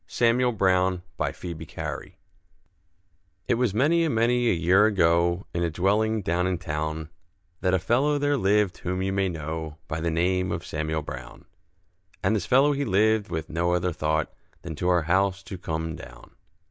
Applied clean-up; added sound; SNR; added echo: none; none; none; none.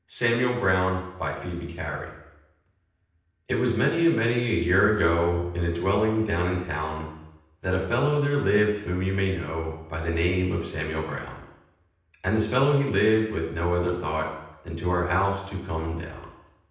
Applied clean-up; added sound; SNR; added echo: none; none; none; reverberation time 0.9 s.